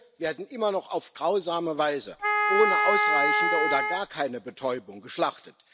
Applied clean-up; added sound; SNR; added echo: none; Wind instrument, woodwind instrument; -5 dB; none.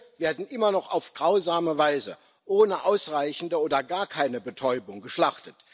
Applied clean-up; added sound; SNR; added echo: none; none; none; none.